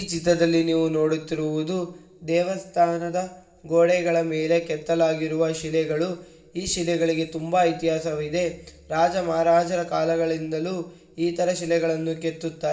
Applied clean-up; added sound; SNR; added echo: none; none; none; reverberation time 2.0 s.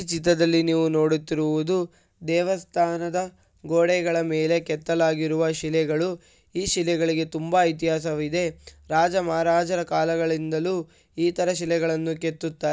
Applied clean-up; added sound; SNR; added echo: none; none; none; none.